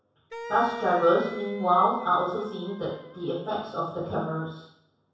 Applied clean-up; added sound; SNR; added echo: none; Wind instrument, woodwind instrument; 14 dB; reverberation time 0.7 s.